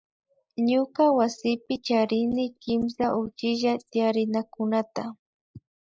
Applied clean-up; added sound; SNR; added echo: neural mask model Resemble Enhance denoiser.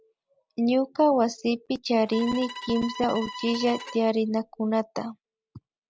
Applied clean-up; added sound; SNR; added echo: none; Bowed string instrument; 13 dB; none.